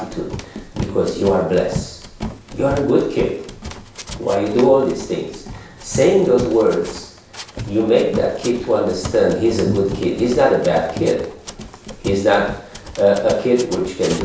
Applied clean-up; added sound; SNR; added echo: none; Run; 12 dB; reverberation time 0.7 s.